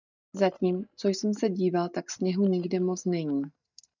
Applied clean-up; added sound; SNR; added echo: neural mask model DeepFilterNet 3.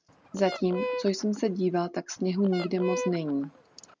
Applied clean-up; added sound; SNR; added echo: none; Fowl; 9 dB; none.